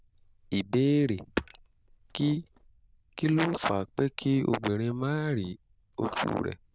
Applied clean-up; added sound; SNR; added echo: neural diffusion model UNIVERSE++.